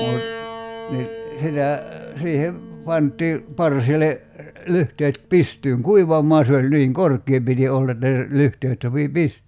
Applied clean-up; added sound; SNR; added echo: none; Piano; 17 dB; none.